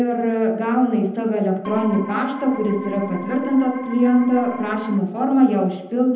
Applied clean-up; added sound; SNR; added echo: none; Organ; 11 dB; reverberation time 0.8 s.